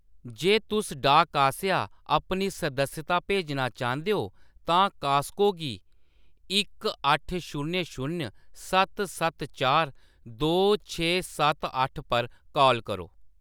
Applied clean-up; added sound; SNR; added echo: none; none; none; none.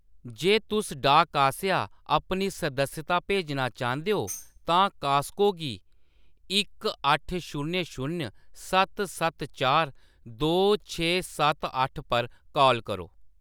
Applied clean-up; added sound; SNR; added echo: none; Tambourine; 18 dB; none.